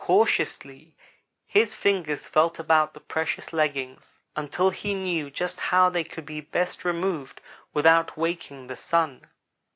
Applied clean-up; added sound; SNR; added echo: none; none; none; none.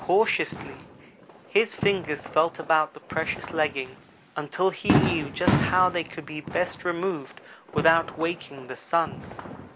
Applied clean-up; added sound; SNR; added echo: none; Fireworks; 5 dB; none.